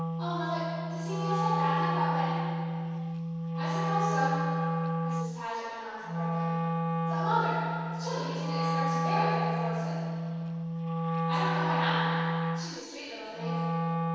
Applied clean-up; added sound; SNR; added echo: none; Wind instrument, woodwind instrument; -4 dB; reverberation time 2.2 s.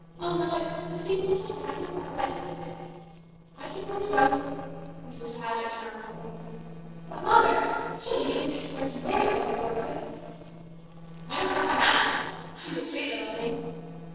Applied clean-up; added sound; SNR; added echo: neural separator model SepFormer DNS4.